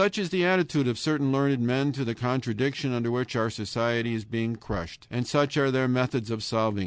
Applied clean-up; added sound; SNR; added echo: none; none; none; none.